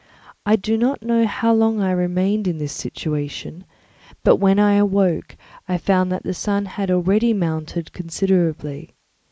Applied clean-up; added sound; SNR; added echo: none; none; none; none.